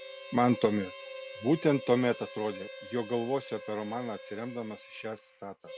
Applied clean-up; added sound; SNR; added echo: none; Harmonica; 14 dB; none.